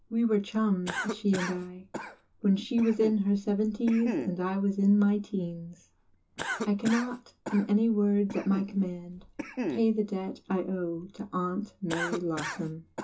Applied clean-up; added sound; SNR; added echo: none; Cough; 11 dB; reverberation time 0.2 s.